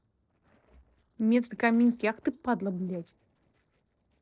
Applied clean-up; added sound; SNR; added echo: neural separator model SepFormer DNS4.